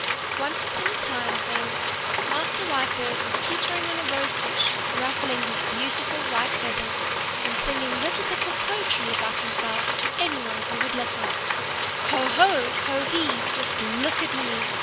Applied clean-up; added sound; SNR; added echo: none; Frying (food); -4 dB; none.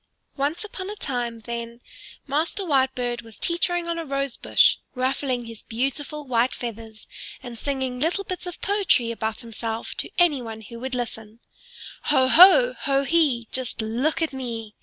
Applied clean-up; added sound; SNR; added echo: none; none; none; none.